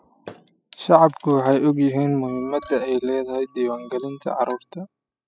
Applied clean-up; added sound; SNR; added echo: classical method spectral subtraction.